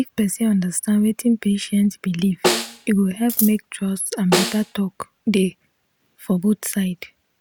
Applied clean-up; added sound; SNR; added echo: none; Snare drum + Scissors; 4 dB; none.